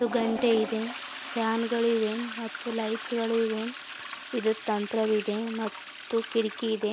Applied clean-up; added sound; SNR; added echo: none; Toilet flush; 10 dB; none.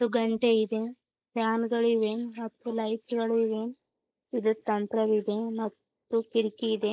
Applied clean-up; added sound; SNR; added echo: neural mask model Resemble Enhance denoiser.